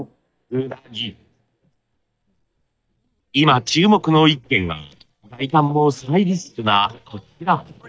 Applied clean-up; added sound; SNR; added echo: neural mask model DeepFilterNet 3.